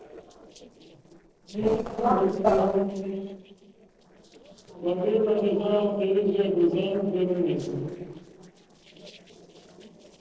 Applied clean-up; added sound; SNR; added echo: neural separator model SepFormer DNS4.